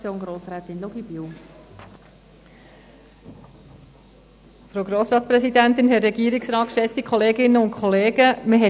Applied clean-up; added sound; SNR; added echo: none; Insect; 12 dB; none.